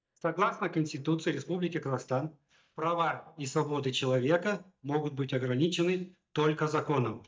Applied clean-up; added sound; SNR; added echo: neural mask model DeepFilterNet 3.